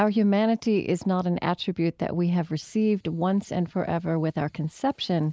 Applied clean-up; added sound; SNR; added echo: neural mask model Resemble Enhance denoiser.